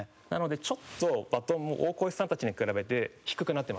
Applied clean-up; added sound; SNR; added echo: none; none; none; none.